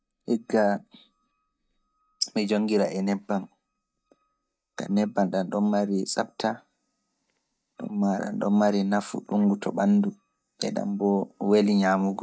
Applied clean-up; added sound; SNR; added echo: neural mask model DeepFilterNet 3.